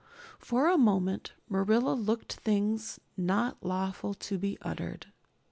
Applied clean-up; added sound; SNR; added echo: none; none; none; none.